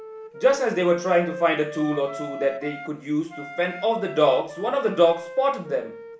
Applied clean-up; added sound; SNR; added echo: none; Wind instrument, woodwind instrument; 14 dB; none.